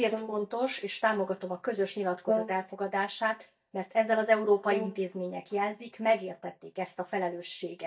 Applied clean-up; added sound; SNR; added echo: neural mask model DeepFilterNet 3.